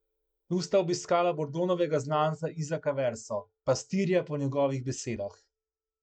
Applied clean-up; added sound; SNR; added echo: neural mask model DeepFilterNet 3.